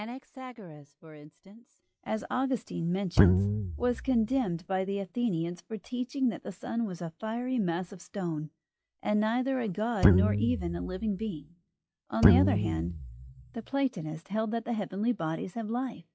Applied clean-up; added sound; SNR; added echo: classical method log-MMSE.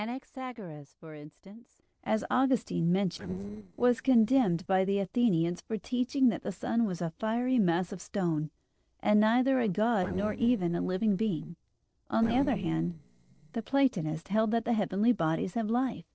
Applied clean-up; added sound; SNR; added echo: neural separator model SepFormer DNS4.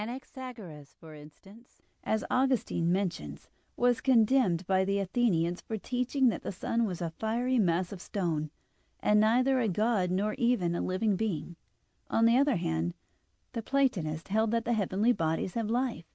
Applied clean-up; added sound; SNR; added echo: none; none; none; none.